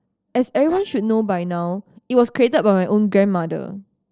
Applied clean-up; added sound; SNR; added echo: neural separator model SepFormer DNS4.